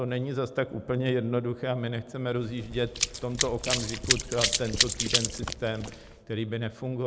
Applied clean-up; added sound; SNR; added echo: none; Run; 0 dB; none.